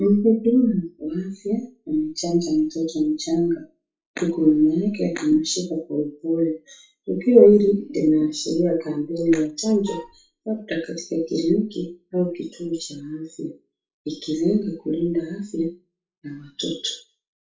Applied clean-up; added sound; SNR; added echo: classical method WPE with log-MMSE.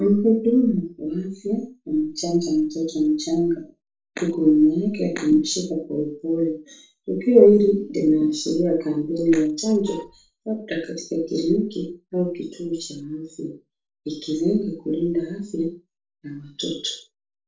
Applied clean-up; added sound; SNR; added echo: neural separator model SepFormer DNS4.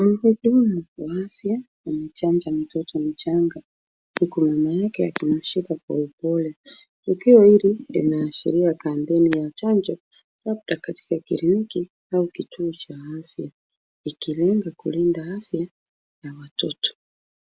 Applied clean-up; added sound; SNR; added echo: none; none; none; none.